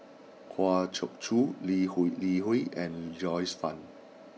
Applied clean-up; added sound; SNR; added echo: none; none; none; none.